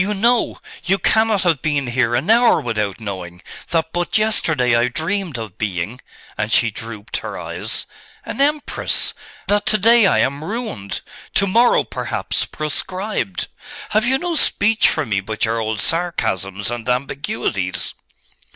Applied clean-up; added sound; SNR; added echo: none; none; none; none.